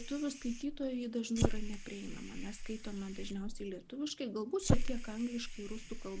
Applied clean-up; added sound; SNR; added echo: neural mask model Resemble Enhance denoiser.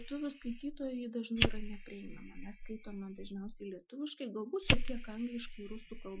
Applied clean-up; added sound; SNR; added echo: classical method Wiener filter.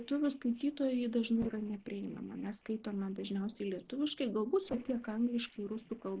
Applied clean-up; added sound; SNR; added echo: neural separator model SepFormer DNS4.